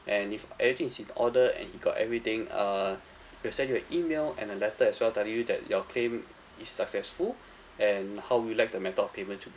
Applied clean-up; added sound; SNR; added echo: none; none; none; none.